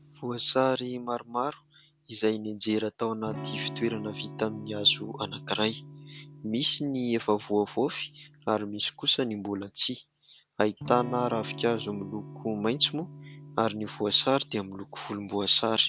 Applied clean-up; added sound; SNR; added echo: none; Electric guitar / Strum; 15 dB; none.